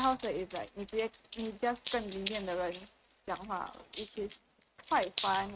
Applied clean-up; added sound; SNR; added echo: neural mask model RNNoise.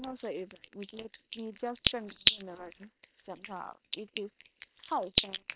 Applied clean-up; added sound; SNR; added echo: neural separator model SepFormer WHAM!.